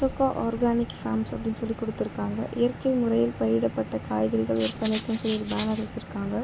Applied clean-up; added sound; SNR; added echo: none; Rattle (instrument); 13 dB; none.